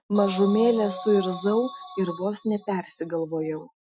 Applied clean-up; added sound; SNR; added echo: classical method Wiener filter.